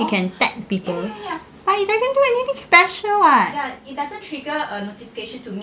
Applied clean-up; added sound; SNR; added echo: none; none; none; none.